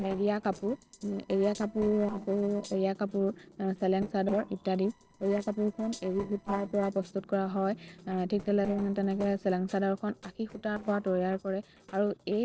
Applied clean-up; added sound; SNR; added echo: neural separator model SepFormer DNS4.